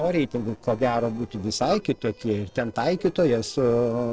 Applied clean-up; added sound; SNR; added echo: neural separator model SepFormer DNS4.